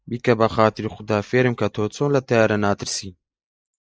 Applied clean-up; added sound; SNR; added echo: neural mask model Resemble Enhance denoiser.